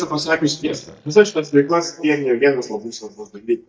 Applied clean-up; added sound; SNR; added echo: neural mask model DeepFilterNet 3.